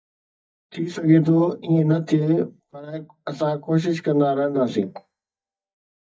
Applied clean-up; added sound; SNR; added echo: neural mask model DeepFilterNet 3.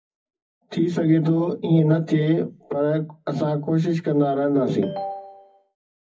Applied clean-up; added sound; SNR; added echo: none; Ringtone; 10 dB; reverberation time 0.4 s.